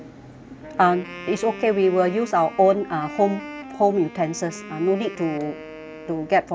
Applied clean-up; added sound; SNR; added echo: none; Wind instrument, woodwind instrument; 15 dB; none.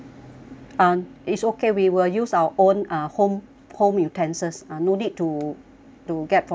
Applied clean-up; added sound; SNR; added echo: none; none; none; none.